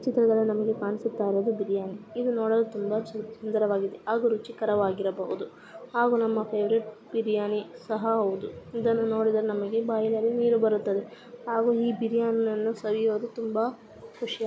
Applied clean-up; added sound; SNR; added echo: none; none; none; none.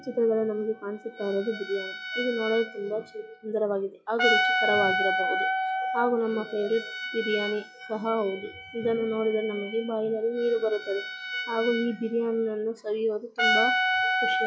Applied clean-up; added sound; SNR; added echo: classical method log-MMSE.